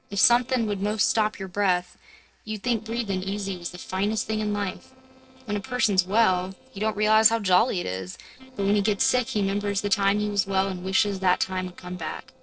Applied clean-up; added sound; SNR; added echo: neural separator model SepFormer DNS4.